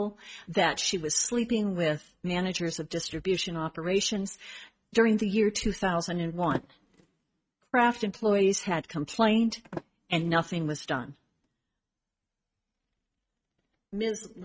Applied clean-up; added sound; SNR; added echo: neural mask model RNNoise.